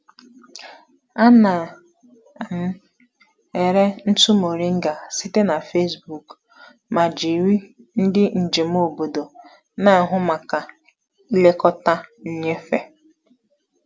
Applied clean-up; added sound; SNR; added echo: none; none; none; none.